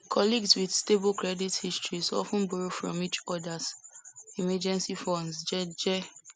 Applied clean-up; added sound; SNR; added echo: none; none; none; none.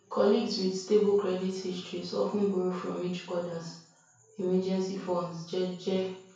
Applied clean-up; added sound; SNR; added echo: none; none; none; reverberation time 0.6 s.